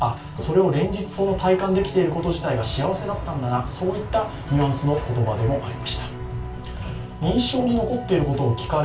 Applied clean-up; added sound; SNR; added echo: none; Sliding door; 17 dB; reverberation time 0.3 s.